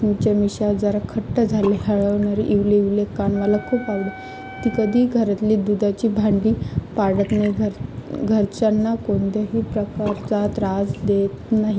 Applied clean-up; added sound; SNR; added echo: none; Bathtub (filling or washing) / Sink (filling or washing) + Wind instrument, woodwind instrument; 19 dB; none.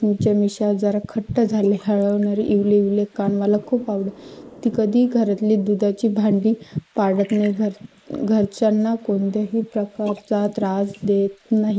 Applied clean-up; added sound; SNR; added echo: neural mask model Resemble Enhance denoiser.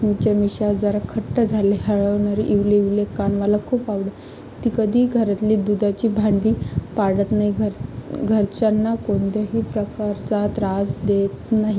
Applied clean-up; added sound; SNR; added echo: none; none; none; none.